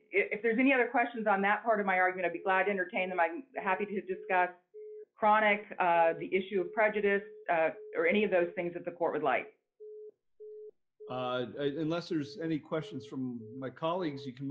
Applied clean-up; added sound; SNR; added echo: classical method log-MMSE.